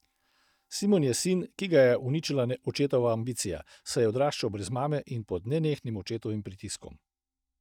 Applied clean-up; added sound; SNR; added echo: neural mask model DeepFilterNet 3.